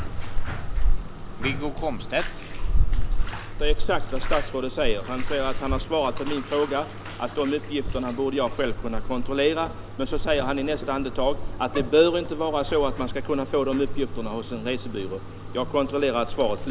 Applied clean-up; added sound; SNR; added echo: none; Bathtub (filling or washing); -1 dB; none.